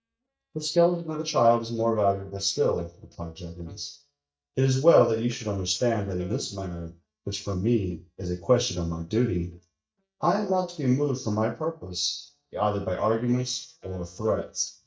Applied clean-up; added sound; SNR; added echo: neural mask model DeepFilterNet 3.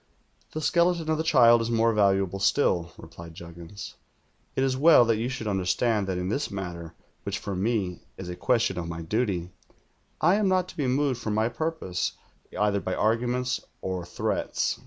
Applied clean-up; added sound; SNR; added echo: none; none; none; none.